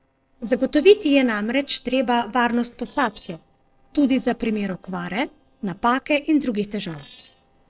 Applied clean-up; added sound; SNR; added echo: neural separator model SepFormer DNS4.